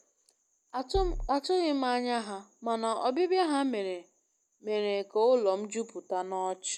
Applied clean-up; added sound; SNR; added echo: none; Bass drum; 2 dB; none.